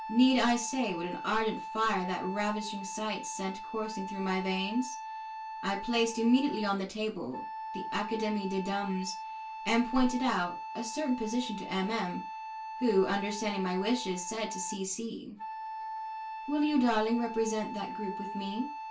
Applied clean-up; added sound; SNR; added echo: none; Wind instrument, woodwind instrument; 9 dB; reverberation time 0.2 s.